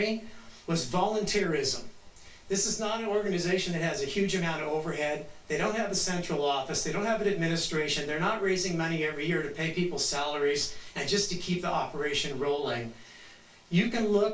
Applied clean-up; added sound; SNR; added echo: none; none; none; reverberation time 0.3 s.